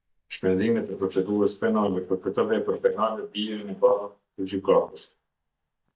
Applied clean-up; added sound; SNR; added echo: neural mask model DeepFilterNet 3.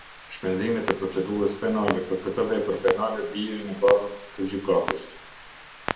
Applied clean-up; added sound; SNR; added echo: none; Clock; 10 dB; reverberation time 0.7 s.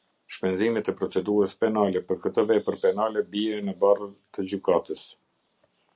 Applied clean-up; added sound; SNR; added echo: none; none; none; none.